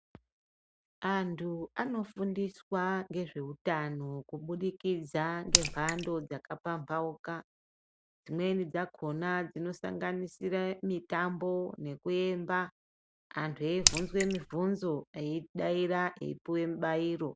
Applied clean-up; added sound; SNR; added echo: none; Raindrop / Splash, splatter; -4 dB; none.